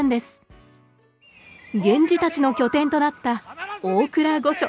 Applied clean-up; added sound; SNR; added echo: none; none; none; none.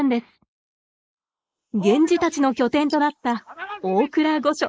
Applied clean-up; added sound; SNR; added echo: neural mask model Resemble Enhance denoiser.